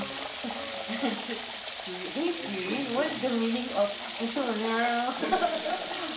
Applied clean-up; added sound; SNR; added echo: none; Water tap, faucet / Water; 7 dB; reverberation time 0.7 s.